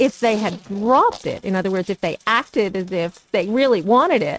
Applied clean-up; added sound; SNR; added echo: neural mask model RNNoise.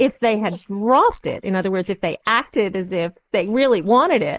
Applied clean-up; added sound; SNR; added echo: neural mask model Resemble Enhance denoiser.